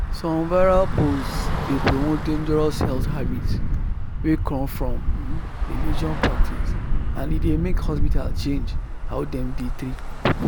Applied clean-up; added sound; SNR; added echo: none; Traffic noise, roadway noise / Bus; -3 dB; none.